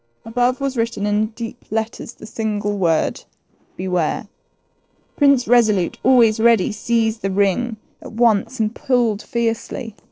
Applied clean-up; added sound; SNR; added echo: neural separator model SepFormer DNS4.